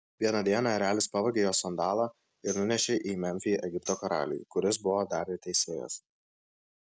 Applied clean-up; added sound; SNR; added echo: none; Tambourine; 17 dB; none.